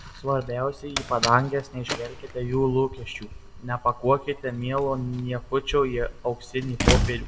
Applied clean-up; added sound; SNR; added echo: none; Slam; 5 dB; reverberation time 0.9 s.